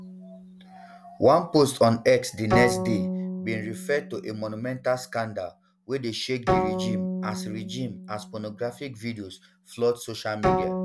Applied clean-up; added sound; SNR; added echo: none; Bowed string instrument; 4 dB; none.